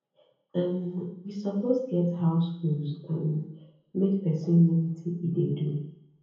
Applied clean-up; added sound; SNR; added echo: none; none; none; reverberation time 0.7 s.